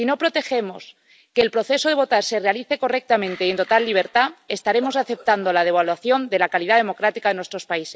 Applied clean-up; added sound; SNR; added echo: none; none; none; none.